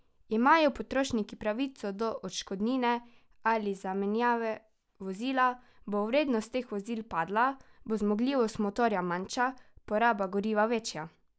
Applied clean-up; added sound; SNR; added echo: none; none; none; none.